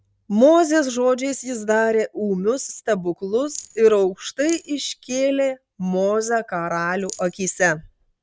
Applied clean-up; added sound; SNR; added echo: none; Rattle; 19 dB; none.